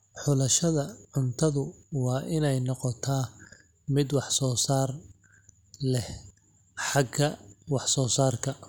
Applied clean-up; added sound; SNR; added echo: none; none; none; none.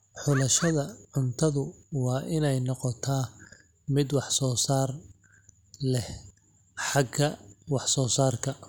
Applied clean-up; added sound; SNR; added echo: none; Bird; 10 dB; none.